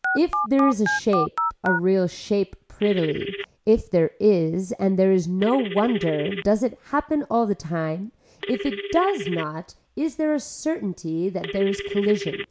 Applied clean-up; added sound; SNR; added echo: none; Telephone; 8 dB; none.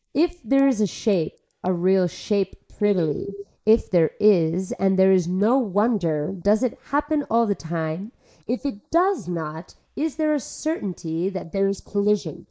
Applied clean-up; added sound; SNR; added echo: neural mask model Resemble Enhance denoiser.